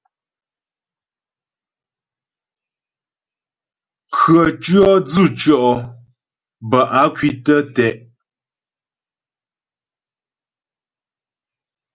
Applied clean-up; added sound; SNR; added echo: none; none; none; none.